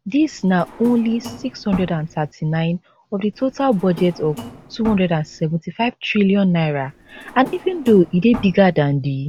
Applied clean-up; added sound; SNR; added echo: none; Drawer open or close; 17 dB; none.